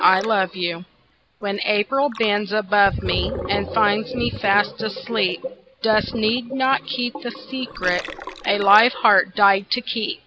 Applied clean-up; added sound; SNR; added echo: none; Gurgling; 12 dB; none.